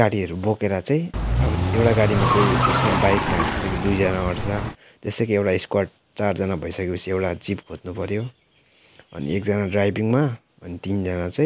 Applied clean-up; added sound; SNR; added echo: none; Car; -1 dB; none.